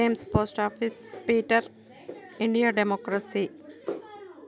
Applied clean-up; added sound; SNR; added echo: none; none; none; none.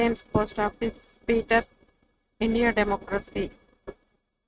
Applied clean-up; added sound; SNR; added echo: neural mask model RNNoise.